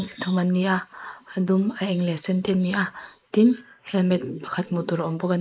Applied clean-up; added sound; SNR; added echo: neural mask model Resemble Enhance denoiser.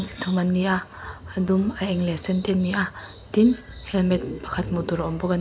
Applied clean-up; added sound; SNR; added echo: none; none; none; none.